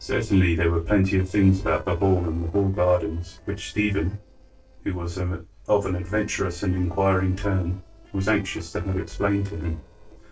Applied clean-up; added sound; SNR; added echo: neural separator model SepFormer DNS4.